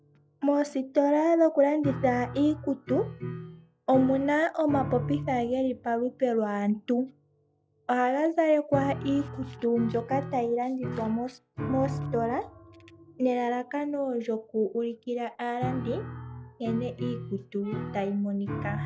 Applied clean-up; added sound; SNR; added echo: classical method log-MMSE.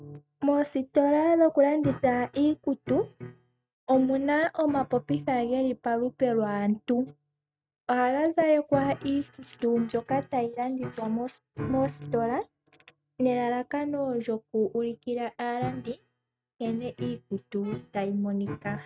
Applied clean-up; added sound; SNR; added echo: neural mask model RNNoise.